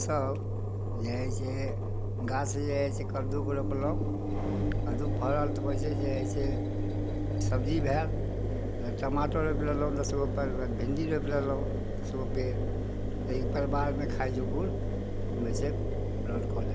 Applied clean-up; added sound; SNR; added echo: none; Engine; -4 dB; none.